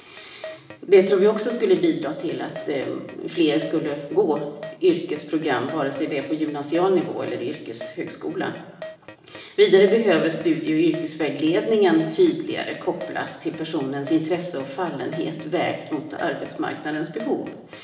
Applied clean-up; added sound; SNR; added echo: none; Keyboard (musical); 19 dB; reverberation time 1.1 s.